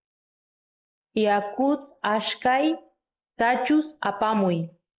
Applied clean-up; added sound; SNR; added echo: neural mask model Resemble Enhance denoiser.